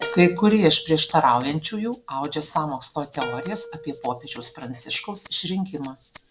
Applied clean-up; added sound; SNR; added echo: none; Rattle (instrument) + Plucked string instrument; 16 dB; none.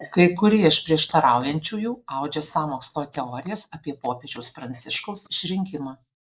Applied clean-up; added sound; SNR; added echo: neural mask model Resemble Enhance denoiser.